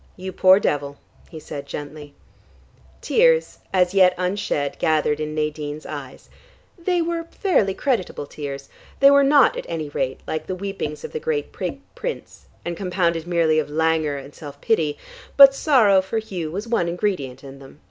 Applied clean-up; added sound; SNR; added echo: none; none; none; none.